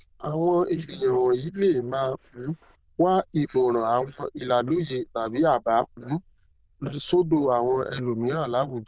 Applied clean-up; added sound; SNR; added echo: neural diffusion model UNIVERSE++.